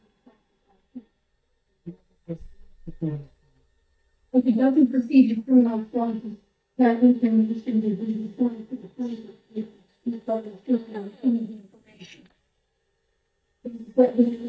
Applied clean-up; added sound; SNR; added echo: neural mask model DeepFilterNet 3.